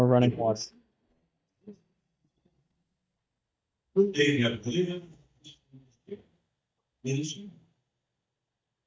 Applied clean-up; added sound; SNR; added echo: neural mask model DeepFilterNet 3.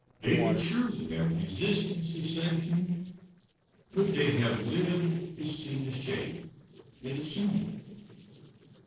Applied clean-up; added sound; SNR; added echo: neural separator model SepFormer DNS4.